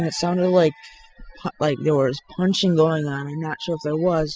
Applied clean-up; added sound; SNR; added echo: classical method spectral subtraction.